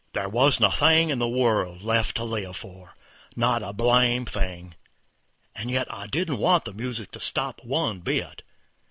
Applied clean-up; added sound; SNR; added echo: none; none; none; none.